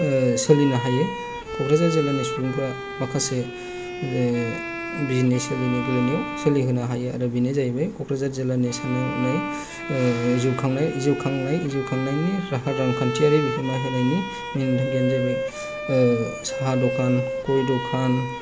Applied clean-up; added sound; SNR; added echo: none; Bowed string instrument; 7 dB; none.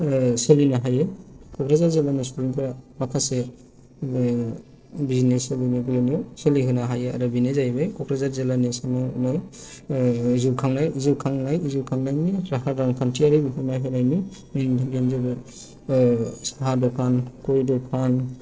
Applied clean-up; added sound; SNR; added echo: neural separator model SepFormer DNS4.